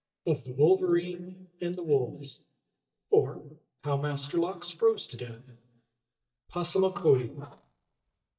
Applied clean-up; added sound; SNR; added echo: neural mask model DeepFilterNet 3.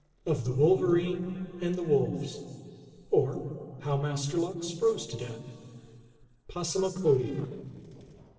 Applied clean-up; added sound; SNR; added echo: neural separator model SepFormer DNS4.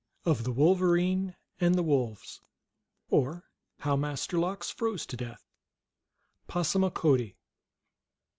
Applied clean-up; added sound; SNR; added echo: none; none; none; none.